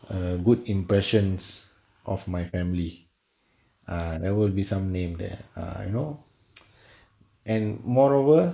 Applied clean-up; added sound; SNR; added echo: neural mask model Resemble Enhance denoiser.